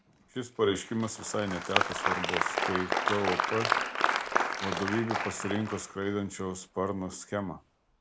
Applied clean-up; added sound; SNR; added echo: none; Applause; -1 dB; none.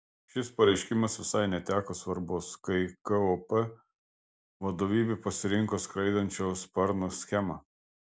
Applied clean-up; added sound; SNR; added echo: none; none; none; none.